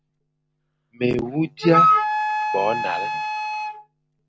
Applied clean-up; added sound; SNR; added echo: none; Wind instrument, woodwind instrument; -2 dB; none.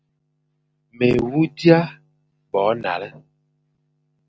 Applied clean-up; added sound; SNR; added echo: none; none; none; none.